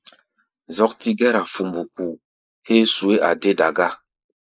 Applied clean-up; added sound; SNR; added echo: neural mask model Resemble Enhance denoiser.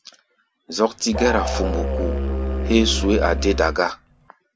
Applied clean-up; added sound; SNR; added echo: none; Musical instrument; 2 dB; none.